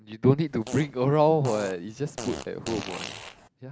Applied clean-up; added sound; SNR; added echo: none; Fart; 13 dB; none.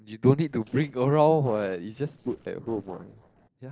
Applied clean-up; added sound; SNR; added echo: neural separator model SepFormer DNS4.